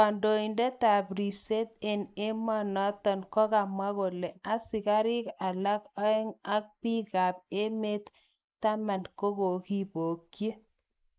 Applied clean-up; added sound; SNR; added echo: neural mask model Resemble Enhance denoiser.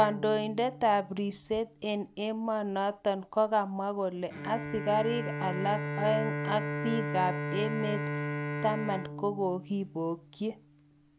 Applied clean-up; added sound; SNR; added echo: none; Bowed string instrument; 6 dB; none.